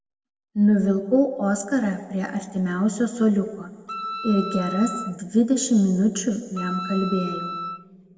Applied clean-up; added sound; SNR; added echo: none; Wind instrument, woodwind instrument; 10 dB; reverberation time 1.4 s.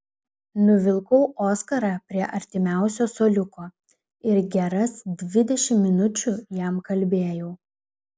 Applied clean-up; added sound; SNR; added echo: none; none; none; none.